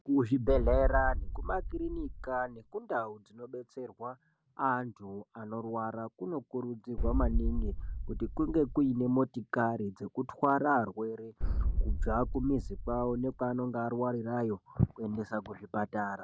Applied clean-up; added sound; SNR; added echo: none; Boom; 0 dB; none.